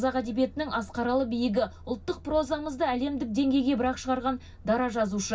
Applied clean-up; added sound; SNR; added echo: none; Truck; 19 dB; reverberation time 0.4 s.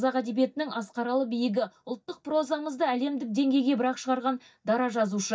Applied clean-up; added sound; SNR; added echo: neural mask model DeepFilterNet 3.